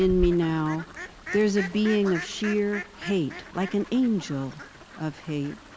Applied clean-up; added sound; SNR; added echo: none; Fowl; 11 dB; none.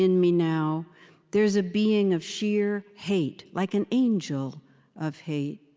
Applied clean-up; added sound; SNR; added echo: none; none; none; none.